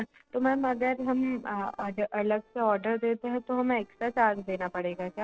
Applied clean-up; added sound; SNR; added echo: neural separator model SepFormer DNS4.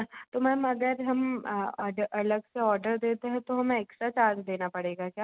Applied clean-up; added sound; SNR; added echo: none; none; none; none.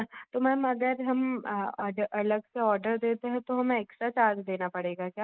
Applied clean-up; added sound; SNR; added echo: neural mask model Resemble Enhance denoiser.